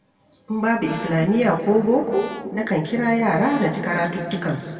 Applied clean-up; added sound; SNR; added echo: none; Brass instrument; 19 dB; reverberation time 2.1 s.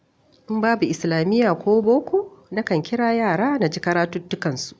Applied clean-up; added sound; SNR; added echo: none; none; none; none.